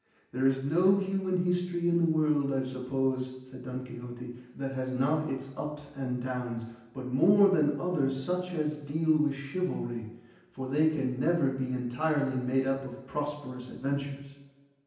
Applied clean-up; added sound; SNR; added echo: none; none; none; reverberation time 0.9 s.